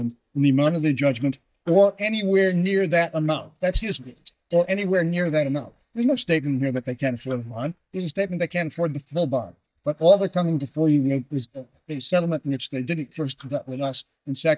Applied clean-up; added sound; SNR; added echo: neural mask model DeepFilterNet 3.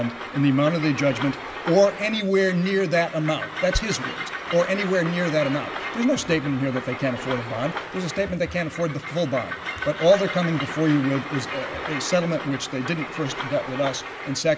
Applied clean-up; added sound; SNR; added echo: none; Train; 9 dB; none.